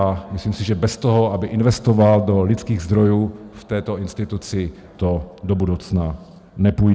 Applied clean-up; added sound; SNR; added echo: none; none; none; none.